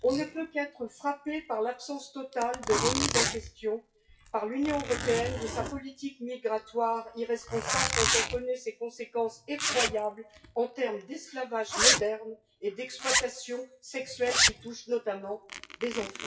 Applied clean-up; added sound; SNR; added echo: classical method WPE with log-MMSE.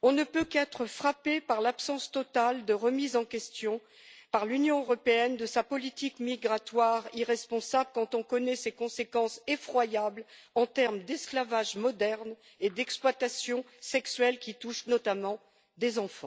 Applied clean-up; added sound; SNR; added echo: none; none; none; none.